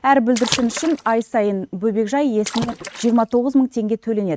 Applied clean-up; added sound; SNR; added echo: neural mask model RNNoise.